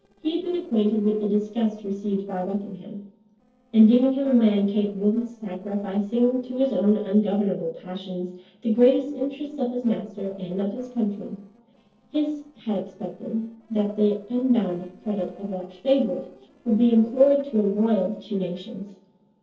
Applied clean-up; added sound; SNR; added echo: neural separator model SepFormer DNS4.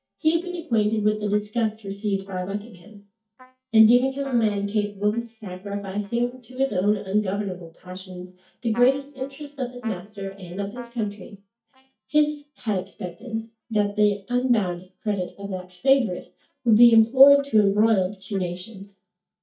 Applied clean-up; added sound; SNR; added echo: neural mask model DeepFilterNet 3.